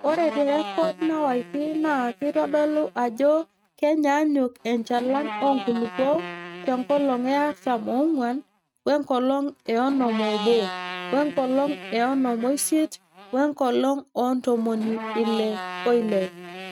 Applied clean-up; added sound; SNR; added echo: neural mask model RNNoise.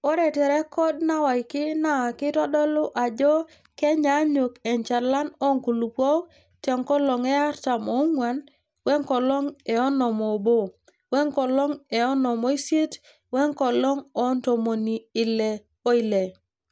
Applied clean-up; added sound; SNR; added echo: none; none; none; none.